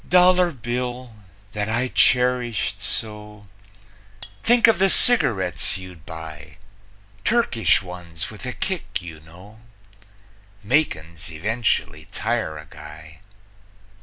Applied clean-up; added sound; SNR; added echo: none; Cutlery, silverware; 20 dB; none.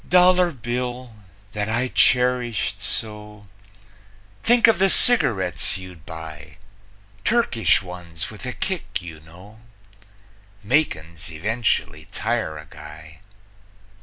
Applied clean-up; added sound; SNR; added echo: none; none; none; none.